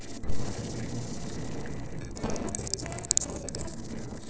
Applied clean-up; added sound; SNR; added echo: neural separator model SepFormer DNS4.